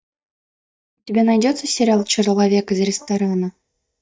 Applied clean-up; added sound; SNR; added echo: neural mask model DeepFilterNet 3.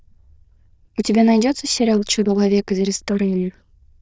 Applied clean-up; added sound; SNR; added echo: neural diffusion model UNIVERSE++.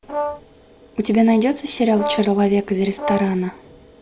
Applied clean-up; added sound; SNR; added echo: none; Brass instrument; 9 dB; none.